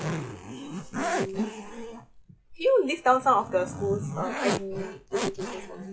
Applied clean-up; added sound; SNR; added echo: classical method log-MMSE.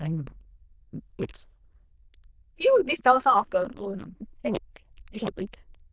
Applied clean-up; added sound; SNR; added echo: neural diffusion model UNIVERSE++.